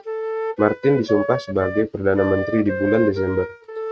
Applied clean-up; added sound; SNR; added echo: neural mask model RNNoise.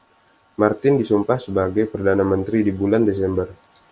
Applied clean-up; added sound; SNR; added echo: none; none; none; none.